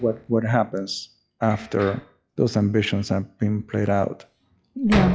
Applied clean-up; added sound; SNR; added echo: classical method log-MMSE.